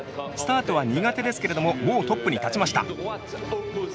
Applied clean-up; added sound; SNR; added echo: none; none; none; none.